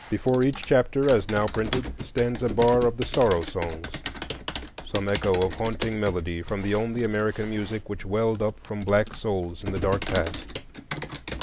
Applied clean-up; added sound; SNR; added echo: none; Computer keyboard; 11 dB; none.